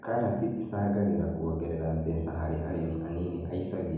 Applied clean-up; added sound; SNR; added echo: none; none; none; reverberation time 0.9 s.